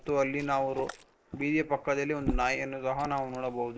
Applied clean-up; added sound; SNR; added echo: neural mask model Resemble Enhance denoiser.